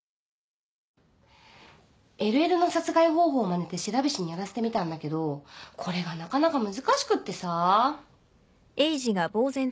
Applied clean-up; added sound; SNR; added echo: none; none; none; none.